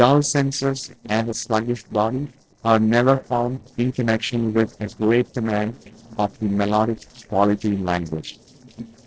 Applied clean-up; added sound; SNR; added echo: neural separator model SepFormer DNS4.